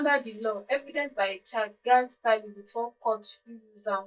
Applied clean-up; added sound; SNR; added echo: neural mask model DeepFilterNet 3.